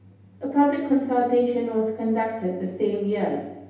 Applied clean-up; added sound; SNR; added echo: none; none; none; reverberation time 0.9 s.